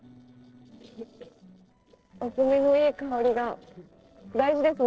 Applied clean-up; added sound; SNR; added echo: neural separator model SepFormer DNS4.